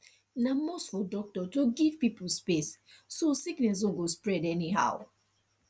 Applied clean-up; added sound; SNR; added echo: none; none; none; none.